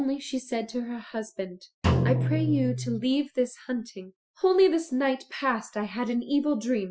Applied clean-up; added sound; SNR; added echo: classical method Wiener filter.